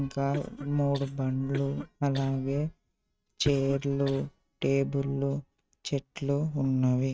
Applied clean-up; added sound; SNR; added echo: neural mask model RNNoise.